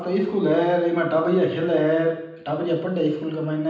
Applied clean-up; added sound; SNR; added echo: none; none; none; reverberation time 0.9 s.